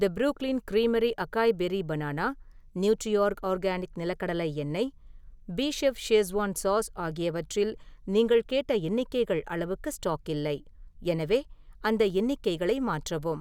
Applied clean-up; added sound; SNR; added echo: none; none; none; none.